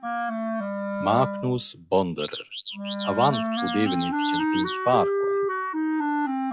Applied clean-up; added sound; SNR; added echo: classical method log-MMSE.